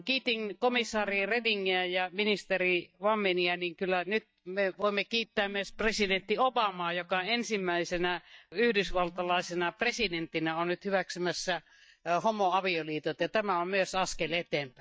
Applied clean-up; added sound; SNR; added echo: neural mask model DeepFilterNet 3.